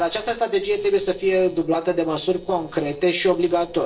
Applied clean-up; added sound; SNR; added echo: neural separator model SepFormer DNS4.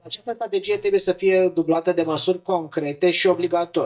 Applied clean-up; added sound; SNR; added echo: neural mask model DeepFilterNet 3.